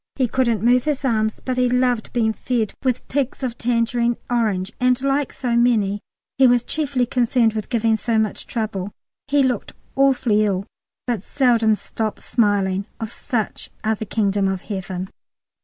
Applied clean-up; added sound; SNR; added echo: none; none; none; none.